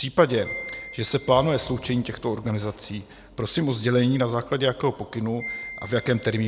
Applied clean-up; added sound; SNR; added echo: none; Wind chime; 18 dB; none.